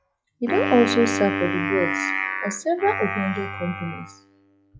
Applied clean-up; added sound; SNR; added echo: classical method log-MMSE.